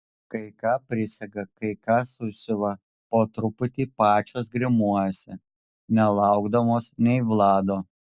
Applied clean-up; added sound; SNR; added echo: none; none; none; none.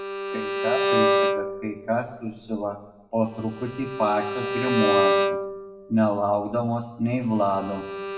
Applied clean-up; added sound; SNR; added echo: none; Bowed string instrument; 0 dB; reverberation time 0.8 s.